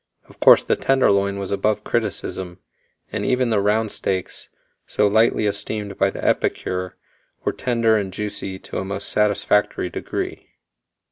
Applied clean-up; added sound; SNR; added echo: none; none; none; none.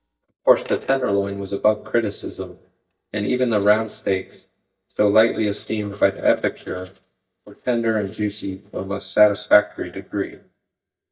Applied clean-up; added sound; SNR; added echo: neural mask model DeepFilterNet 3.